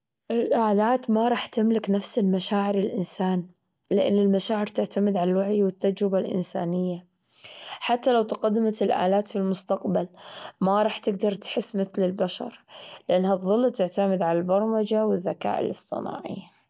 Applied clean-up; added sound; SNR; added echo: none; none; none; none.